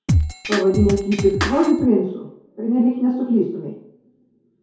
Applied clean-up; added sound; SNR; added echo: none; Drum kit; 2 dB; reverberation time 2.3 s.